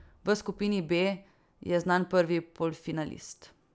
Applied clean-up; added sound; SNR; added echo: none; none; none; none.